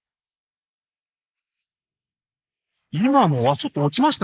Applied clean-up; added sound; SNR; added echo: neural mask model Resemble Enhance denoiser.